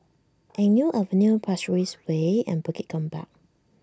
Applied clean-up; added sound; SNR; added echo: none; none; none; none.